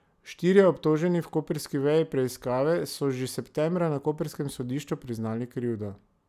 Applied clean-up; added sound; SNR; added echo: none; none; none; none.